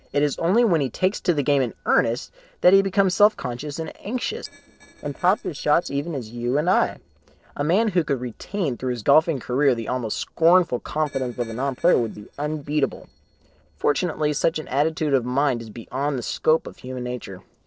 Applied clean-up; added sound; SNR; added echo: neural separator model SepFormer DNS4.